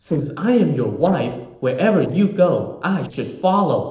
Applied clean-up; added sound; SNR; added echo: neural separator model SepFormer DNS4.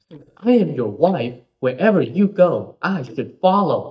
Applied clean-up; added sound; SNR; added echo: neural mask model DeepFilterNet 3.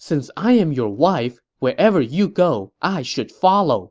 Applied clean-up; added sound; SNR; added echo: none; none; none; none.